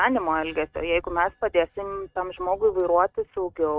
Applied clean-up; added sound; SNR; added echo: neural mask model RNNoise.